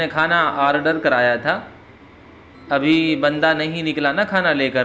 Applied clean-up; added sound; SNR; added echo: none; Ringtone; 19 dB; none.